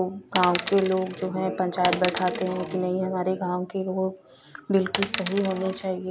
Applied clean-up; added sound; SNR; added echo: none; Coin (dropping); 8 dB; none.